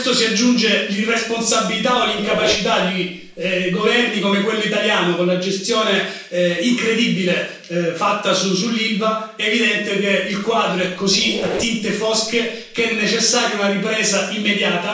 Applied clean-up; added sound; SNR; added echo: none; Squeak; 14 dB; reverberation time 0.7 s.